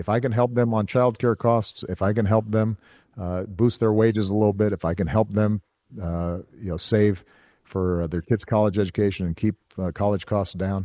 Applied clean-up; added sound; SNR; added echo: neural mask model Resemble Enhance denoiser.